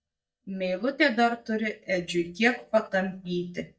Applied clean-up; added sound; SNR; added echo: neural mask model DeepFilterNet 3.